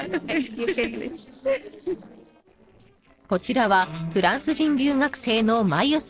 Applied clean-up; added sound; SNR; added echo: neural separator model SepFormer DNS4.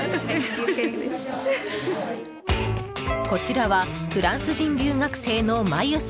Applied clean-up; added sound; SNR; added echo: none; Wind instrument, woodwind instrument; 13 dB; none.